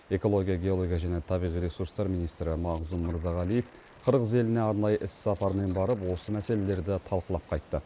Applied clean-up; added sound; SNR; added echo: neural mask model Resemble Enhance denoiser.